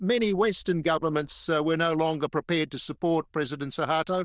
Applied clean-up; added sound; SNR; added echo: neural diffusion model UNIVERSE++.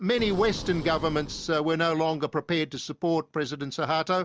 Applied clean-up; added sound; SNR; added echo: none; Boom; 13 dB; none.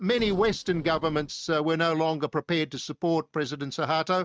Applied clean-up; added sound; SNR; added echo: neural mask model RNNoise.